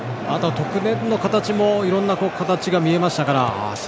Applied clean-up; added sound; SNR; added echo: none; none; none; none.